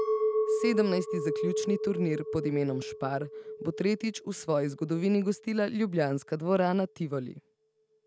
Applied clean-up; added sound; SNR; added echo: none; Chink, clink; 4 dB; none.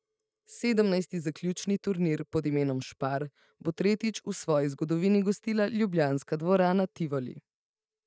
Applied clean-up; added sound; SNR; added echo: neural mask model DeepFilterNet 3.